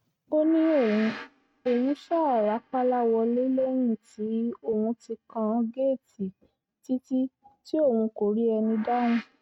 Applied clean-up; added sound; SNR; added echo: neural mask model RNNoise.